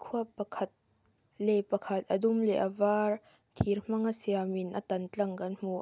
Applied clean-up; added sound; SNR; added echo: none; none; none; none.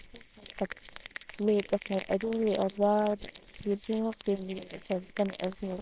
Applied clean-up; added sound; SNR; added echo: neural separator model SepFormer WHAMR!.